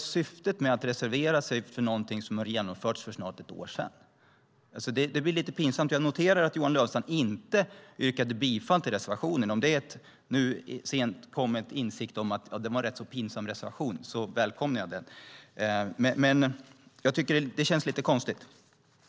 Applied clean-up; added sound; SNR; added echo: none; none; none; none.